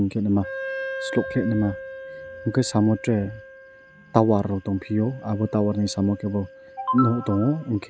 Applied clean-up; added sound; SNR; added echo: none; Wind instrument, woodwind instrument; 14 dB; none.